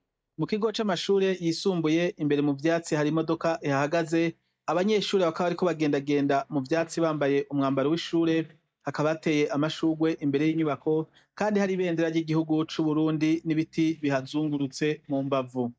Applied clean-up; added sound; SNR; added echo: neural mask model DeepFilterNet 3.